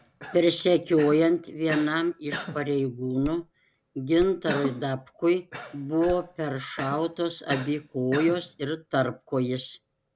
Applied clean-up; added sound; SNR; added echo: none; Hammer + Cough; 14 dB; none.